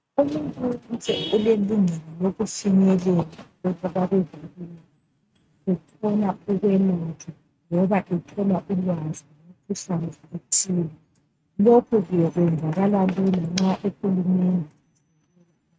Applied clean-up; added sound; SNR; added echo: neural mask model RNNoise.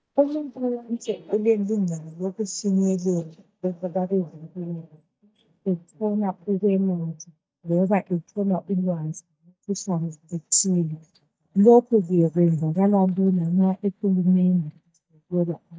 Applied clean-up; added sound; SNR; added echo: neural mask model DeepFilterNet 3.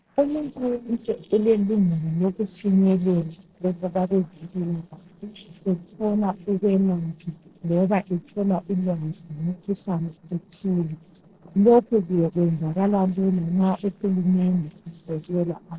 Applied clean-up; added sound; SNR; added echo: neural separator model SepFormer DNS4.